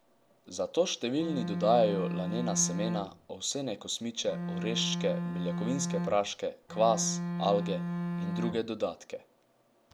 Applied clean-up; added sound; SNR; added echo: none; Bowed string instrument; 2 dB; none.